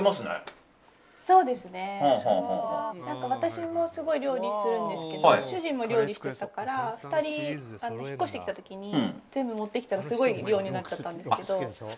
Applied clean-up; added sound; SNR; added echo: none; none; none; none.